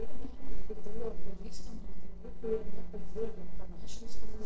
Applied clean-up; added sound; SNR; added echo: neural separator model SepFormer DNS4.